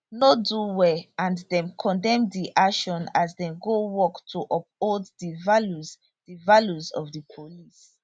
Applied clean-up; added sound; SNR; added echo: none; none; none; none.